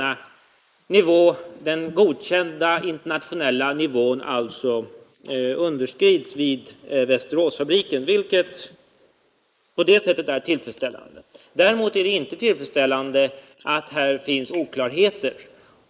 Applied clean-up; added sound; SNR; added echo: neural mask model Resemble Enhance denoiser.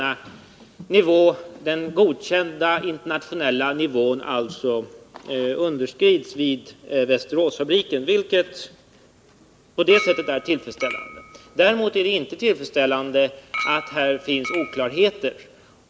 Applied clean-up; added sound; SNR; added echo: none; Chink, clink; 10 dB; none.